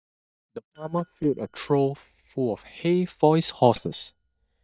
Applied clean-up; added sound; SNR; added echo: neural mask model DeepFilterNet 3.